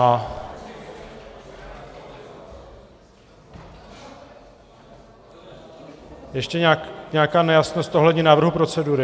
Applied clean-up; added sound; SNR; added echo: none; none; none; none.